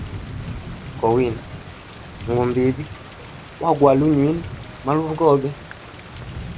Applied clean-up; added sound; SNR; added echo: none; Thunder / Rain; 12 dB; none.